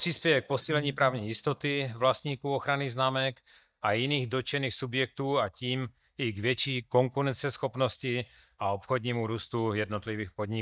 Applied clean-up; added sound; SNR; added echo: neural mask model DeepFilterNet 3.